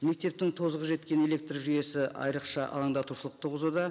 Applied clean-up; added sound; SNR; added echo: none; none; none; none.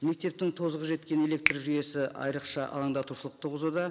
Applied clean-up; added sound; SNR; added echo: none; Finger snapping; 6 dB; none.